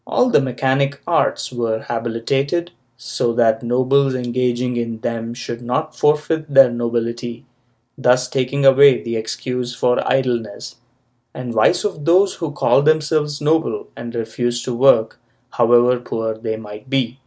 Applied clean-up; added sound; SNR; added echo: none; none; none; none.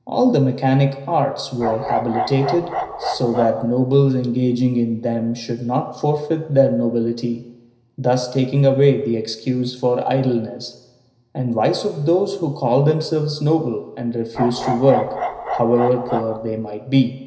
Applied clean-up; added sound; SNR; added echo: none; Bark; 6 dB; reverberation time 0.9 s.